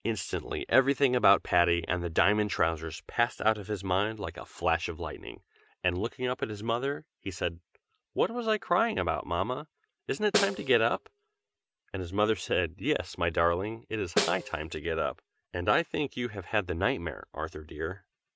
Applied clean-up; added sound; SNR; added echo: none; Snare drum; 5 dB; none.